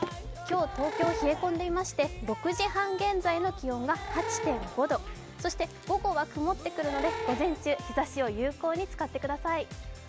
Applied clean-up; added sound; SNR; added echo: none; Animal / Brass instrument; 10 dB; none.